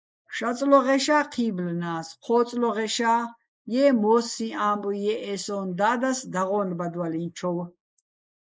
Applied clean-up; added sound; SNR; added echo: neural mask model Resemble Enhance denoiser.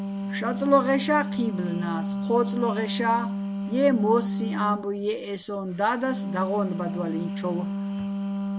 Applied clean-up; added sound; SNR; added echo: none; Wind instrument, woodwind instrument; 4 dB; none.